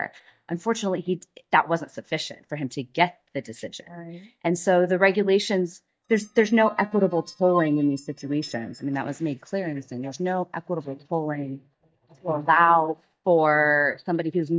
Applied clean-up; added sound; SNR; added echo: neural mask model DeepFilterNet 3.